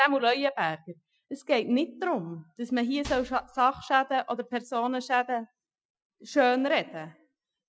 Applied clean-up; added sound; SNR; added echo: classical method Wiener filter.